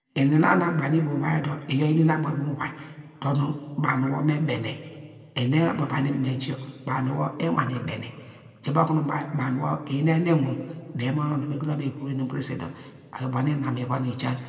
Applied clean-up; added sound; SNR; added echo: none; none; none; reverberation time 1.7 s.